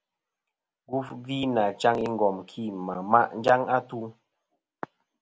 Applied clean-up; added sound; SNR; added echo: none; none; none; none.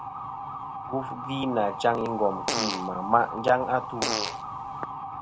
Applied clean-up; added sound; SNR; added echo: none; Fart + Motor vehicle (road) / Siren; 4 dB; none.